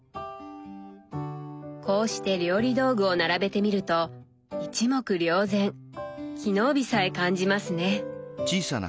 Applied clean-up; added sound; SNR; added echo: none; none; none; none.